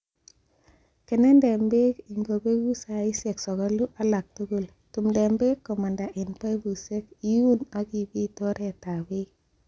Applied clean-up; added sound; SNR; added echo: none; none; none; none.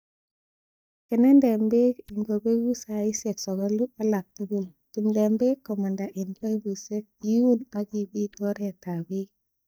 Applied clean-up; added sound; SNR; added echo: neural mask model DeepFilterNet 3.